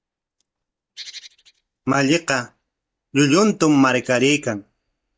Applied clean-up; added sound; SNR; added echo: neural mask model DeepFilterNet 3.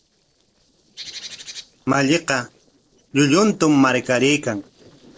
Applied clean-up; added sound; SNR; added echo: neural separator model SepFormer DNS4.